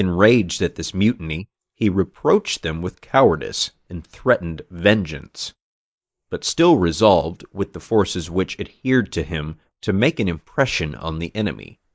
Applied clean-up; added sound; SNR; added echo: neural mask model Resemble Enhance denoiser.